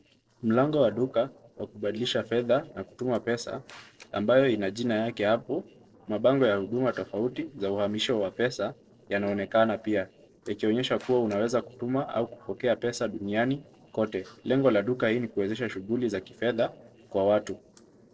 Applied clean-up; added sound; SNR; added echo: neural separator model SepFormer DNS4.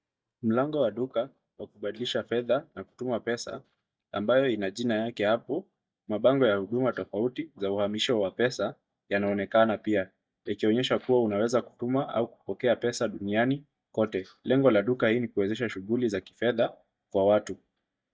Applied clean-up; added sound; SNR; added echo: neural mask model DeepFilterNet 3.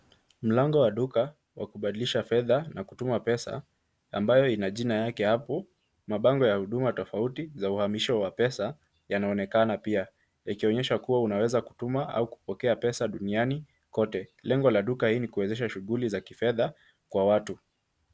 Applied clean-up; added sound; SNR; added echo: none; none; none; none.